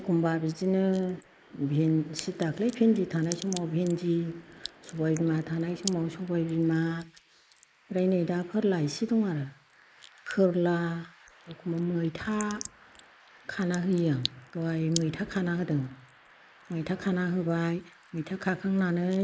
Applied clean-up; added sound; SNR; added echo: neural mask model Resemble Enhance denoiser.